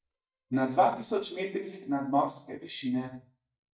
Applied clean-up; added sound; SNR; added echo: neural mask model DeepFilterNet 3.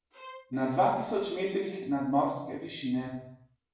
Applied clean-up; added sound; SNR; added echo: none; Bowed string instrument; 20 dB; reverberation time 0.7 s.